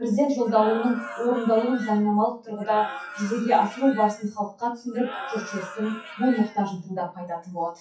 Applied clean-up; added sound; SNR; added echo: classical method WPE with log-MMSE.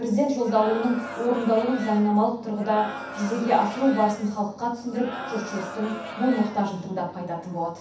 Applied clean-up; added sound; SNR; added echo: none; Crowd; 12 dB; reverberation time 0.7 s.